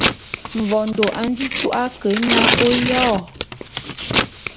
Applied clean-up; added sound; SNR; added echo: none; Tearing; 1 dB; none.